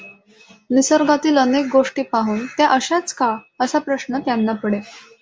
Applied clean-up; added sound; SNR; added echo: none; none; none; none.